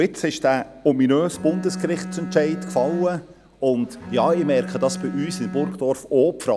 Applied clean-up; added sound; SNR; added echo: none; Bowed string instrument; 10 dB; none.